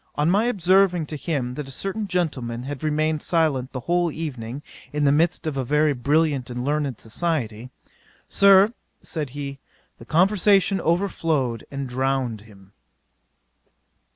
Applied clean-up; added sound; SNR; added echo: none; none; none; none.